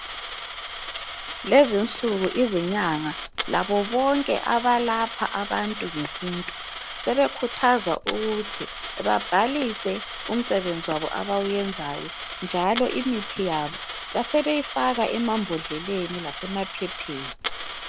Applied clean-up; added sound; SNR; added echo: none; Coin (dropping); 9 dB; none.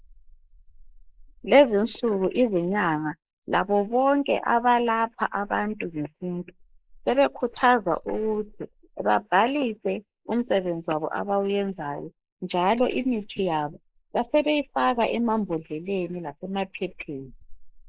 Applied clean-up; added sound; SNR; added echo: neural mask model Resemble Enhance denoiser.